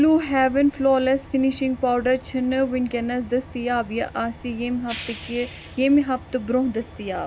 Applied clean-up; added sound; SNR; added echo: none; Train; 17 dB; none.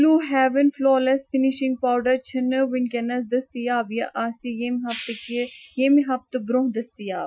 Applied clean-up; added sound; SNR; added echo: classical method Wiener filter.